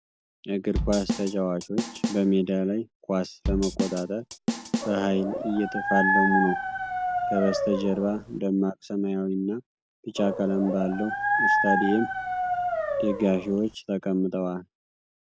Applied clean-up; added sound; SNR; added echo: none; Drum / Drum kit + Dog; 1 dB; none.